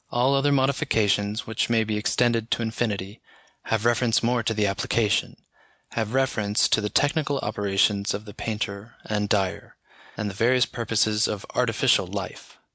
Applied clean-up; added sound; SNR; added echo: none; none; none; none.